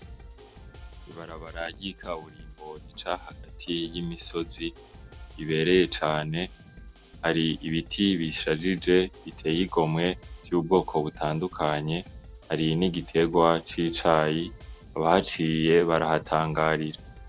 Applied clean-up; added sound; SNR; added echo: none; Drum kit; 19 dB; none.